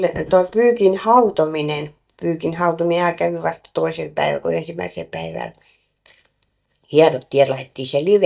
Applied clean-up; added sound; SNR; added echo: neural mask model DeepFilterNet 3.